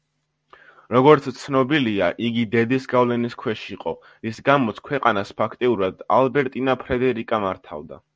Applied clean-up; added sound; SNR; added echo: none; none; none; none.